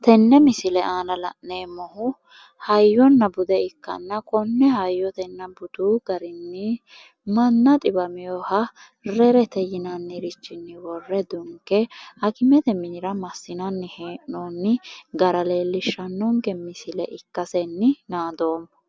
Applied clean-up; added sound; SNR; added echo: none; none; none; none.